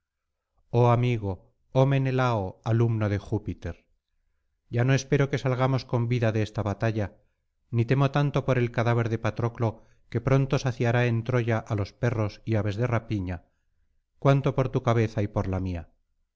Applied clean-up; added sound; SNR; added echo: none; none; none; none.